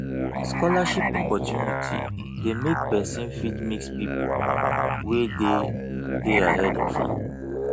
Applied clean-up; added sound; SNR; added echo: none; Musical instrument; -2 dB; none.